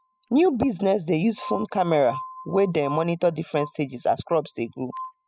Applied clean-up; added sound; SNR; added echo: classical method spectral subtraction.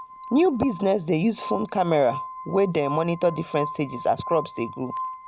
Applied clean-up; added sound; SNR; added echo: none; Glass; 12 dB; none.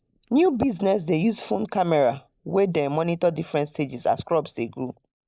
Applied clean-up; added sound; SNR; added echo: neural mask model Resemble Enhance denoiser.